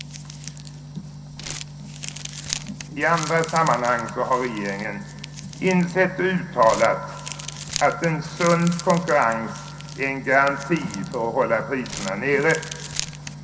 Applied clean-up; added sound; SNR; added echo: none; Crumpling, crinkling; 14 dB; reverberation time 0.3 s.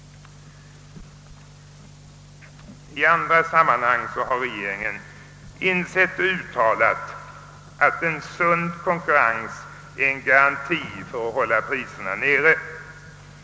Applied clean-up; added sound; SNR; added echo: none; none; none; none.